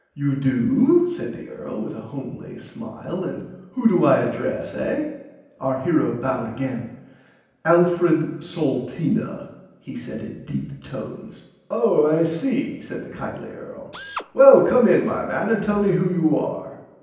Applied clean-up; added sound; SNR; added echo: none; Drill; 13 dB; reverberation time 0.9 s.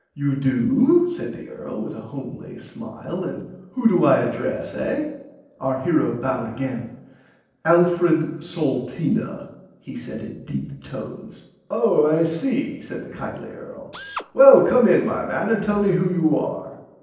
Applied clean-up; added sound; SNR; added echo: neural separator model SepFormer DNS4.